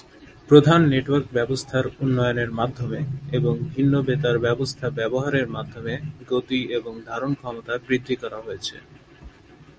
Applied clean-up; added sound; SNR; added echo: none; none; none; none.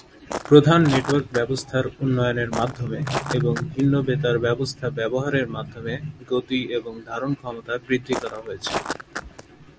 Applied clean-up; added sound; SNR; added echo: none; Walk, footsteps; 9 dB; none.